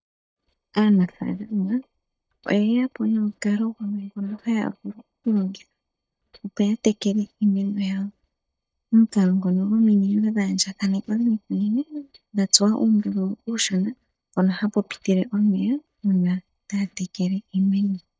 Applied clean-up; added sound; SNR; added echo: neural mask model DeepFilterNet 3.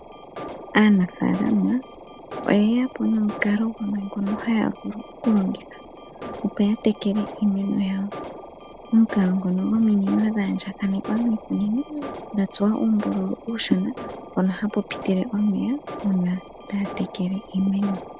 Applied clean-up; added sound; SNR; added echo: none; Alarm; 14 dB; none.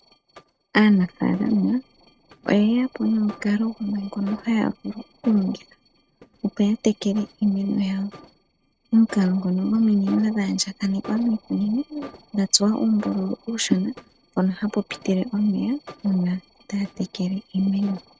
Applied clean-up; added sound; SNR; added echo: neural mask model RNNoise.